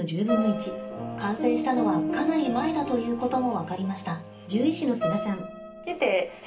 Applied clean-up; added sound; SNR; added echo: none; Piano; 12 dB; reverberation time 0.3 s.